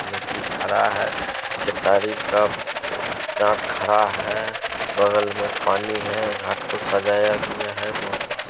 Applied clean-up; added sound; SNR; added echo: none; Rattle; 4 dB; none.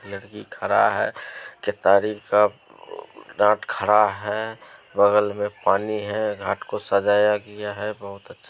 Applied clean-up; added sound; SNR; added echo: none; none; none; none.